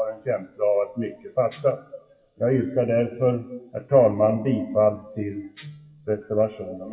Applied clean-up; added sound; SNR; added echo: classical method WPE with log-MMSE.